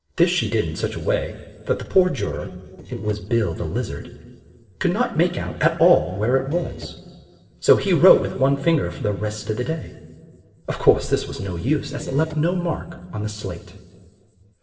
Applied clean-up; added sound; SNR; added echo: neural separator model SepFormer DNS4.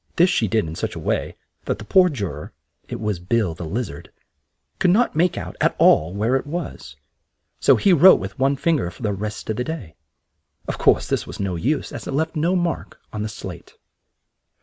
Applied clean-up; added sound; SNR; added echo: none; none; none; none.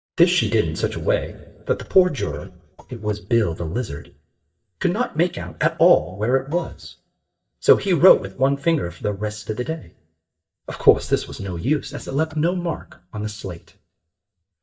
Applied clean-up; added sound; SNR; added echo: neural mask model DeepFilterNet 3.